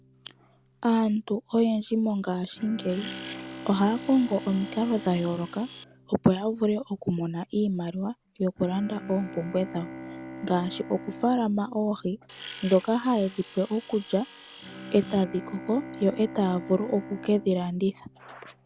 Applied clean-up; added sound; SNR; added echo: none; Tools + Bowed string instrument; 15 dB; none.